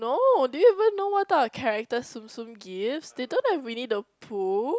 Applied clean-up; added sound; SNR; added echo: none; none; none; none.